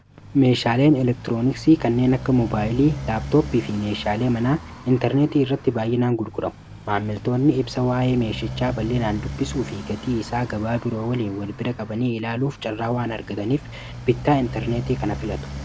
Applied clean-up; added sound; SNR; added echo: none; Motorcycle; 12 dB; none.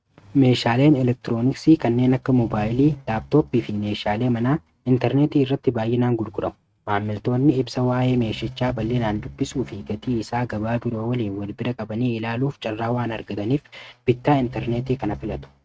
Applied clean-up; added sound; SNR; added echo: neural mask model RNNoise.